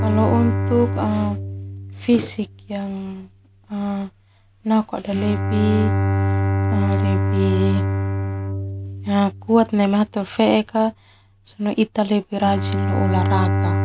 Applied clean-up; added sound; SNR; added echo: none; Bowed string instrument; 1 dB; none.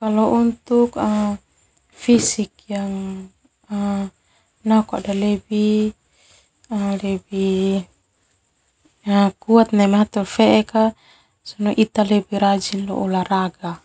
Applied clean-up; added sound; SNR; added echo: none; none; none; none.